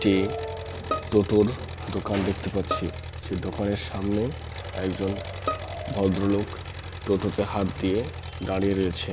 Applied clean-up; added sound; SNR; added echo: none; Engine + Bowed string instrument; 8 dB; none.